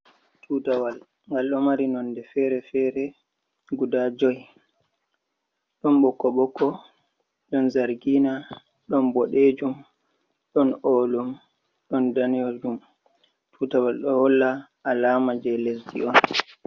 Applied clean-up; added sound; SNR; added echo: none; none; none; none.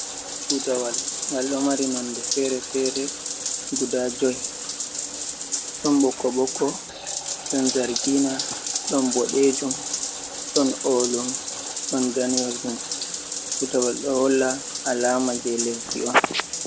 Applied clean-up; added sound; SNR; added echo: none; Bathtub (filling or washing); 4 dB; none.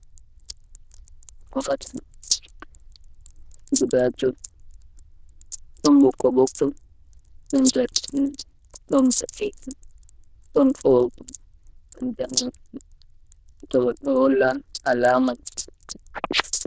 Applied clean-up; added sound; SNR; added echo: neural diffusion model UNIVERSE++.